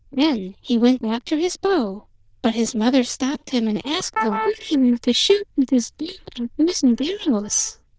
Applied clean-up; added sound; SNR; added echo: neural diffusion model UNIVERSE++.